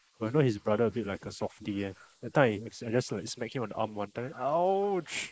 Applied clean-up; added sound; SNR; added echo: neural mask model Resemble Enhance denoiser.